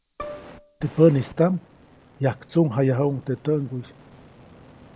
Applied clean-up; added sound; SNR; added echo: none; Bowed string instrument + Fire; 20 dB; none.